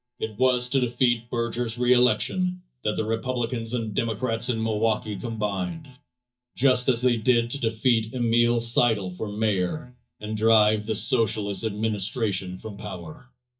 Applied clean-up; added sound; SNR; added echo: neural mask model DeepFilterNet 3.